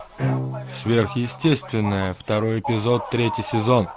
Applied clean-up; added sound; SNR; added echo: none; Bowed string instrument; 10 dB; none.